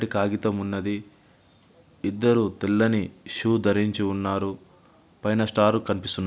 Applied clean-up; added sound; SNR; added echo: none; none; none; none.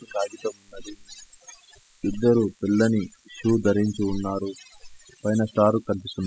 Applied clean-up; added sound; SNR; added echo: classical method spectral subtraction.